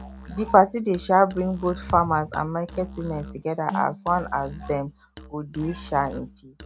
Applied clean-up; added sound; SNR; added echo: none; Thump, thud + Musical instrument; 14 dB; none.